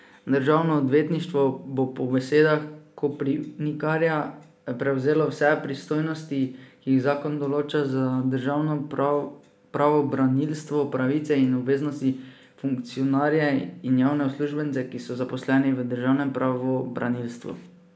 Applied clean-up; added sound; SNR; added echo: none; none; none; none.